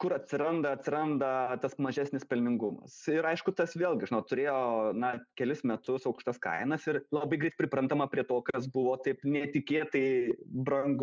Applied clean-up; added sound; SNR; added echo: none; none; none; none.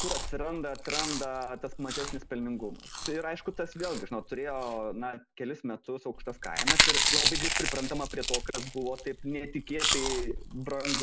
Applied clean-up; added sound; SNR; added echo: none; Chewing, mastication; -3 dB; none.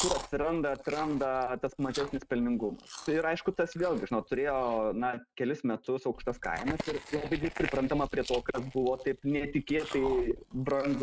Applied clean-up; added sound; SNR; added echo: neural mask model RNNoise.